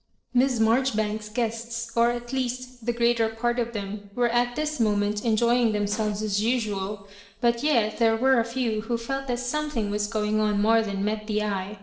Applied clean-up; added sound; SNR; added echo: neural separator model SepFormer DNS4.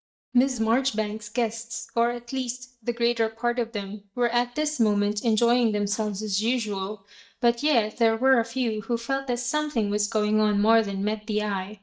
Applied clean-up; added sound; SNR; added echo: neural mask model DeepFilterNet 3.